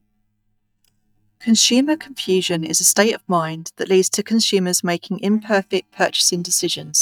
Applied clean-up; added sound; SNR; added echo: neural mask model DeepFilterNet 3.